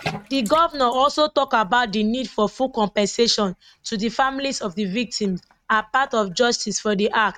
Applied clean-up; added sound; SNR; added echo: neural mask model RNNoise.